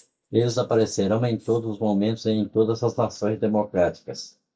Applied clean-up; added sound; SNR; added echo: neural mask model DeepFilterNet 3.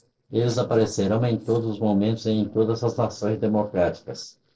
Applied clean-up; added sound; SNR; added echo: neural separator model SepFormer DNS4.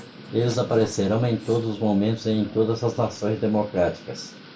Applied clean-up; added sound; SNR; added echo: none; Thunder / Rain; 19 dB; reverberation time 0.2 s.